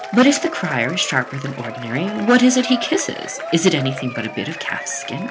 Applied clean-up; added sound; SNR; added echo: none; Applause / Crowd / Cheering; 11 dB; none.